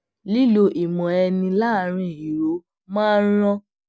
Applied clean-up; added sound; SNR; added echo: none; none; none; none.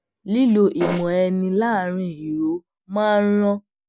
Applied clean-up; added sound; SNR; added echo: none; Fart; 5 dB; none.